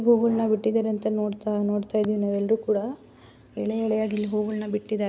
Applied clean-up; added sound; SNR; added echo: none; none; none; none.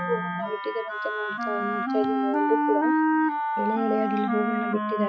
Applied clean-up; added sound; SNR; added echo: classical method Wiener filter.